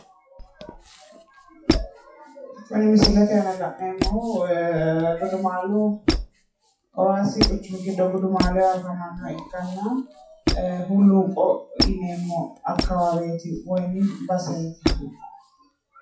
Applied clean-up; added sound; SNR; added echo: classical method WPE with log-MMSE.